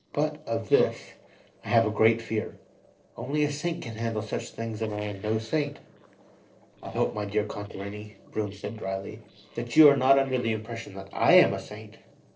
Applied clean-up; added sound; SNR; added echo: neural separator model SepFormer DNS4.